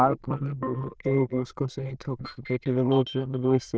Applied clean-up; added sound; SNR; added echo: neural diffusion model UNIVERSE++.